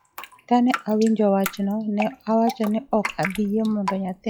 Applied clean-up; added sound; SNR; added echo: classical method log-MMSE.